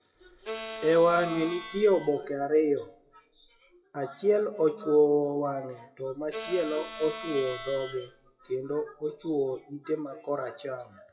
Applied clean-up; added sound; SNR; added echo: classical method WPE with log-MMSE.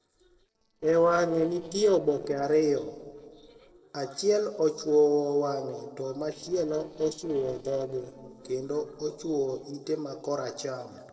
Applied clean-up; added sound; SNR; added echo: neural separator model SepFormer DNS4.